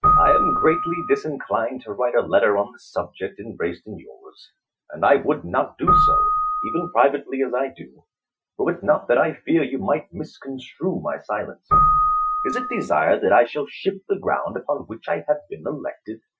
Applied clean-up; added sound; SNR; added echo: classical method Wiener filter.